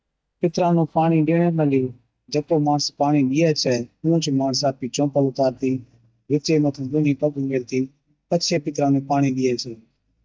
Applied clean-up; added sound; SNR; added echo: neural mask model DeepFilterNet 3.